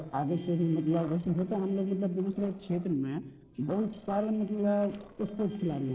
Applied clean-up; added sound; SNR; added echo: neural separator model SepFormer DNS4.